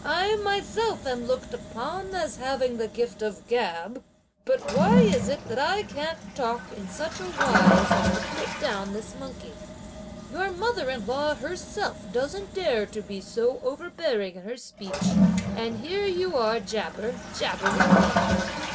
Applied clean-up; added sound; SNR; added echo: none; Toilet flush; 0 dB; none.